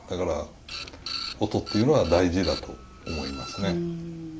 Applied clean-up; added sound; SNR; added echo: none; Printer; 11 dB; none.